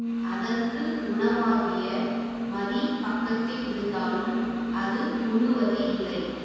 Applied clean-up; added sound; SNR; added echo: none; Brass instrument; 2 dB; reverberation time 2.1 s.